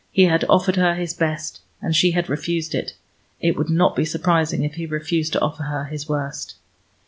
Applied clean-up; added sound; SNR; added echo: none; none; none; none.